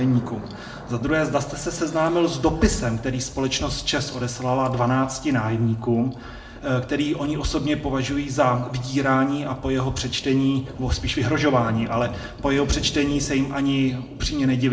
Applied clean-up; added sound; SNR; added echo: none; Thunder; 19 dB; reverberation time 0.6 s.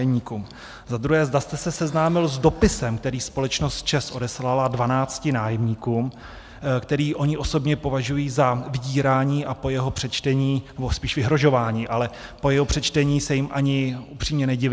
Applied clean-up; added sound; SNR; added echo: none; none; none; none.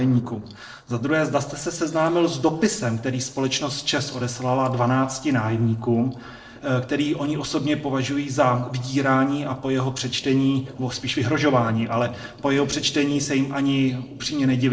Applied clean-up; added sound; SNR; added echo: neural separator model SepFormer DNS4.